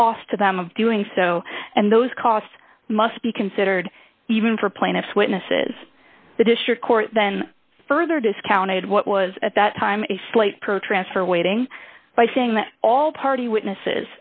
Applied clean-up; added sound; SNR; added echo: none; none; none; none.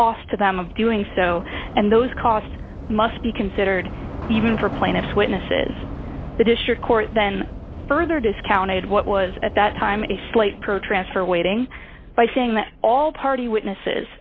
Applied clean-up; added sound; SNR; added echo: none; Subway, metro, underground / Train; 12 dB; none.